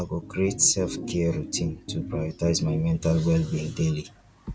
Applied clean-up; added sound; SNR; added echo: none; Organ; 11 dB; none.